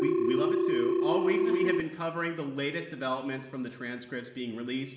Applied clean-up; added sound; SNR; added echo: none; Telephone; -3 dB; reverberation time 1.7 s.